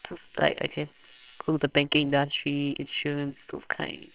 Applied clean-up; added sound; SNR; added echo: neural separator model SepFormer WHAMR!.